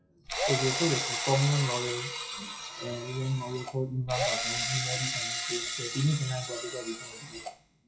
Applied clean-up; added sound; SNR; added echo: classical method WPE with log-MMSE.